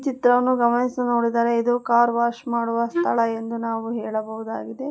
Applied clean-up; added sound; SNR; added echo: none; Wind instrument, woodwind instrument; 6 dB; none.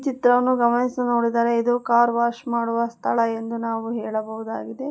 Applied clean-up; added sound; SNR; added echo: none; none; none; none.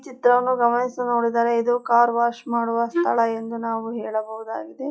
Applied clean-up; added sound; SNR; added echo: classical method log-MMSE.